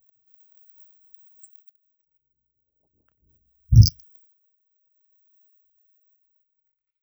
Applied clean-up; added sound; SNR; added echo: neural mask model Resemble Enhance denoiser.